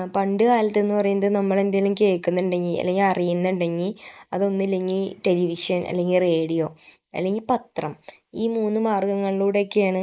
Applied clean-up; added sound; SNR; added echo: neural mask model Resemble Enhance denoiser.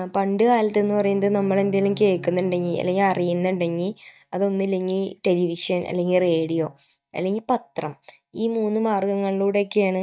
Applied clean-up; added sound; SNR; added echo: neural mask model DeepFilterNet 3.